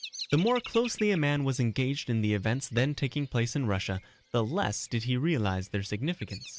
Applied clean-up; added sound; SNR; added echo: none; Bird vocalization, bird call, bird song; 19 dB; none.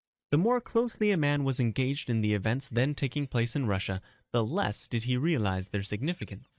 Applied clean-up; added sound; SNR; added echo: neural mask model DeepFilterNet 3.